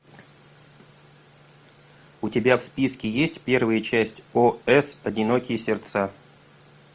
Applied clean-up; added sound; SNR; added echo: none; none; none; none.